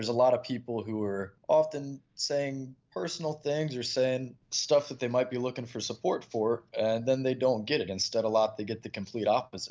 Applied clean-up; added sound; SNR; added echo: none; none; none; none.